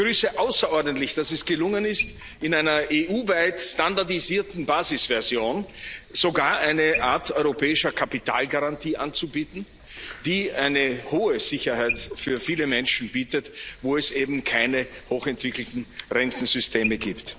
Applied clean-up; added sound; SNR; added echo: none; Sink (filling or washing) / Water tap, faucet; 15 dB; none.